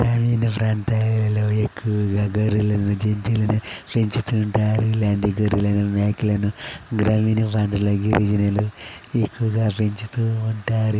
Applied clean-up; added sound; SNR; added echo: none; none; none; none.